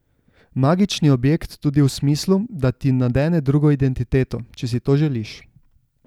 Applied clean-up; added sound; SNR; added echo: none; none; none; none.